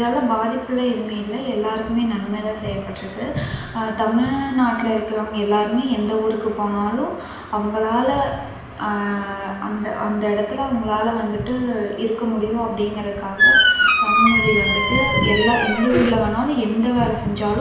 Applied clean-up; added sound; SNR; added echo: none; Squeak; -3 dB; reverberation time 1.0 s.